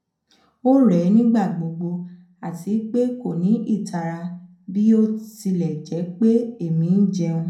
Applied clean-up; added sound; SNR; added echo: none; none; none; reverberation time 0.6 s.